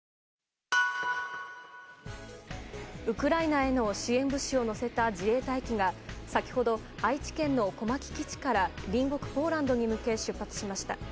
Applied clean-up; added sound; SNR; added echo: none; none; none; none.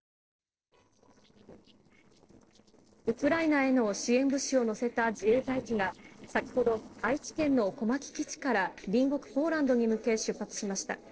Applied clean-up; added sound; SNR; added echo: neural separator model SepFormer DNS4.